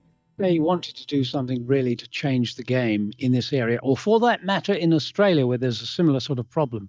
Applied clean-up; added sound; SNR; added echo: neural mask model DeepFilterNet 3.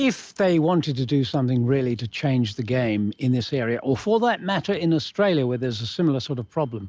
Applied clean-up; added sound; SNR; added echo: none; none; none; none.